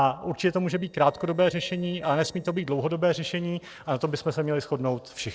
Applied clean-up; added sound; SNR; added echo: neural separator model SepFormer DNS4.